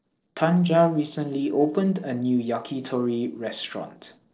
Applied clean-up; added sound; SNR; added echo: neural separator model SepFormer DNS4.